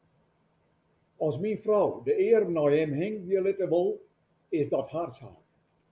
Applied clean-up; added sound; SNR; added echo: none; none; none; none.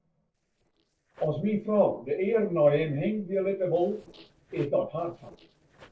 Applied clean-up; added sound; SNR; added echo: neural separator model SepFormer DNS4.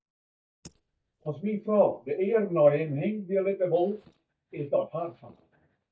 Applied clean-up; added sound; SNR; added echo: neural mask model DeepFilterNet 3.